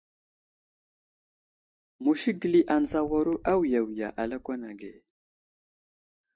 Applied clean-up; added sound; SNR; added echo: neural mask model DeepFilterNet 3.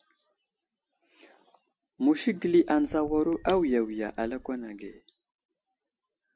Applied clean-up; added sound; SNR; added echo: none; Shatter / Crushing; 19 dB; none.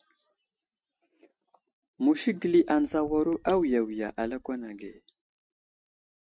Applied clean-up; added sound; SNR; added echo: neural mask model RNNoise.